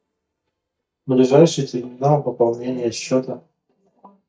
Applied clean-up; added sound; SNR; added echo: neural mask model DeepFilterNet 3.